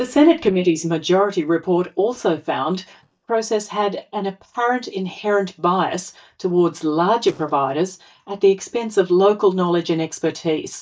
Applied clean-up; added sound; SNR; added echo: neural mask model DeepFilterNet 3.